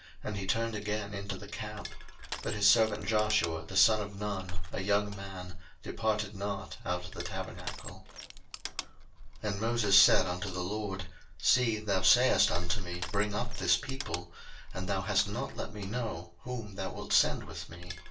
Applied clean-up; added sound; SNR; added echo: none; Crushing; 16 dB; reverberation time 0.3 s.